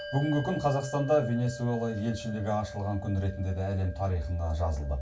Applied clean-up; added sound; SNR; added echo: none; Bell; 14 dB; reverberation time 0.2 s.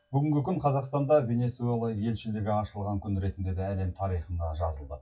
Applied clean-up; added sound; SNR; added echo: classical method WPE with log-MMSE.